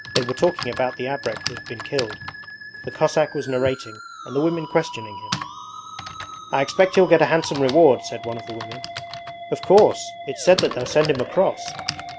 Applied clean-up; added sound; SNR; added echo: none; Typing + Musical instrument; 11 dB; none.